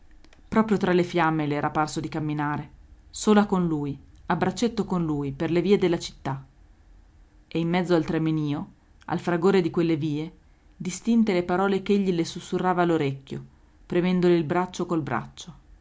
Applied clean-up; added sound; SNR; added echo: none; none; none; none.